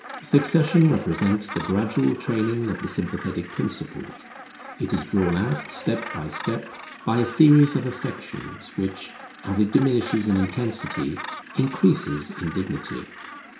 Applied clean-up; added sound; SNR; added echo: none; Gull, seagull; 14 dB; reverberation time 0.7 s.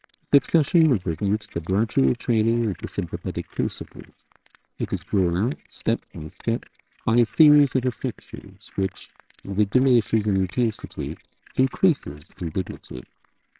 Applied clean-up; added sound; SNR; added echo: neural separator model SepFormer WHAMR!.